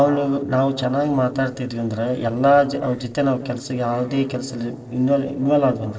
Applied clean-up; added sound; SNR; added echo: neural separator model SepFormer DNS4.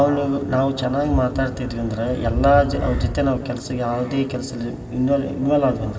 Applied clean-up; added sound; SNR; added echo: none; Drum; 16 dB; reverberation time 2.5 s.